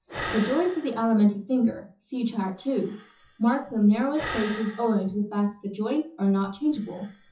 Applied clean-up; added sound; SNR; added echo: classical method WPE with log-MMSE.